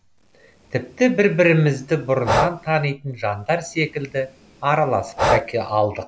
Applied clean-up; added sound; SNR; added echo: none; Breathing; 7 dB; none.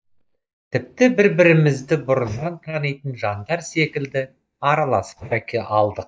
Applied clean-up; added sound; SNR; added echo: neural mask model DeepFilterNet 3.